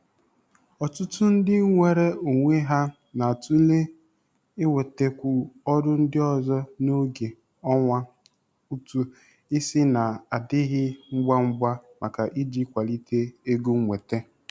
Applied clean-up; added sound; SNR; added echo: none; none; none; none.